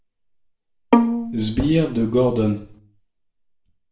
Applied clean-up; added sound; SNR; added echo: none; Bowed string instrument; -1 dB; reverberation time 0.4 s.